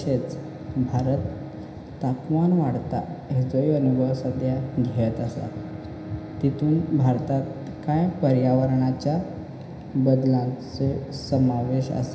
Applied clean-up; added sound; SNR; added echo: none; Bowed string instrument; 18 dB; reverberation time 0.9 s.